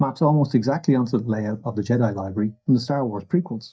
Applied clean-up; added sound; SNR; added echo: neural mask model DeepFilterNet 3.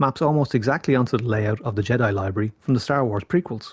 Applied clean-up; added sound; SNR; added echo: none; none; none; none.